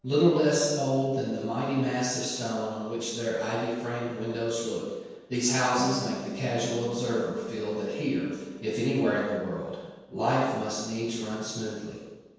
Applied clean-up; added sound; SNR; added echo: neural separator model SepFormer DNS4.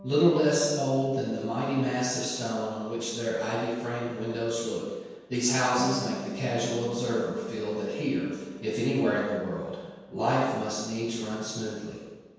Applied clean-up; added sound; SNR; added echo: none; Electric guitar; 18 dB; reverberation time 1.2 s.